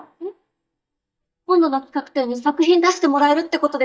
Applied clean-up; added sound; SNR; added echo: neural mask model DeepFilterNet 3.